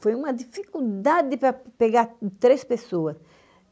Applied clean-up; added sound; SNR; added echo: none; none; none; none.